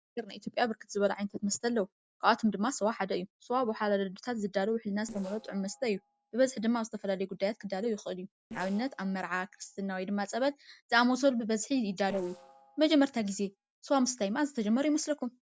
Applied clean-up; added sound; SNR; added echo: neural separator model SepFormer DNS4.